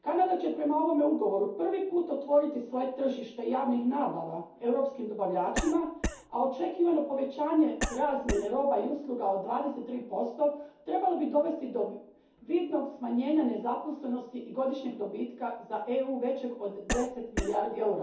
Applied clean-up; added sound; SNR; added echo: none; Cough; 6 dB; reverberation time 0.6 s.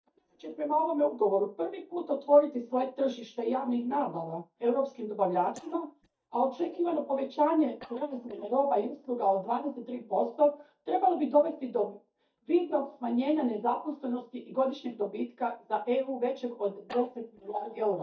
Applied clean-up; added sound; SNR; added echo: neural mask model DeepFilterNet 3.